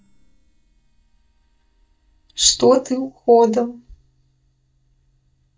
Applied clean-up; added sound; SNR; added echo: neural mask model DeepFilterNet 3.